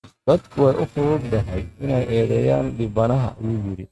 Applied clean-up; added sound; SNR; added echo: neural mask model RNNoise.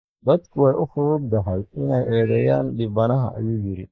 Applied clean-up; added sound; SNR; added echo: neural mask model Resemble Enhance denoiser.